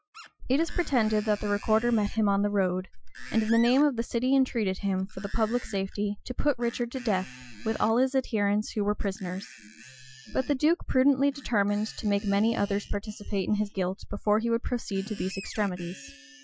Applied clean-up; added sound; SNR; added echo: classical method Wiener filter.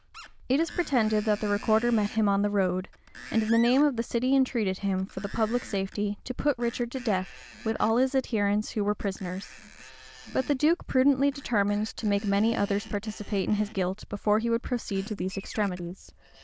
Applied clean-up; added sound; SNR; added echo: neural diffusion model UNIVERSE++.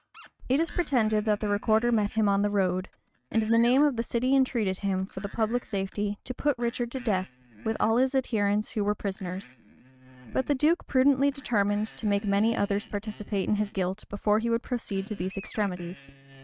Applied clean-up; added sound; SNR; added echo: neural mask model RNNoise.